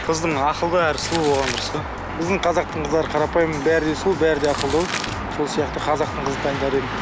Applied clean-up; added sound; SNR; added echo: none; Crumpling, crinkling; 13 dB; none.